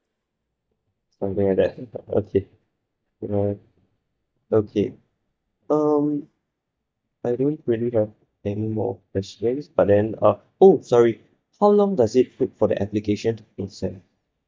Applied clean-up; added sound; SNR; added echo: neural mask model DeepFilterNet 3.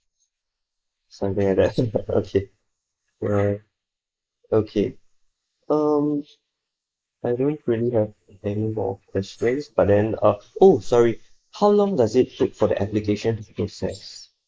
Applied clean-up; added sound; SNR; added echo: neural mask model Resemble Enhance denoiser.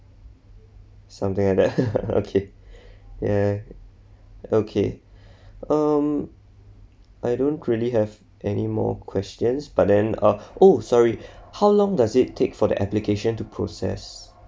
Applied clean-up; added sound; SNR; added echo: none; none; none; none.